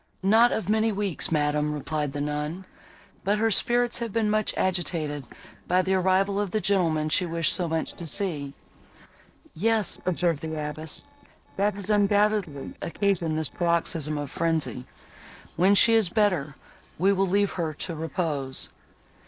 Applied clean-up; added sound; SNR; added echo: neural separator model SepFormer DNS4.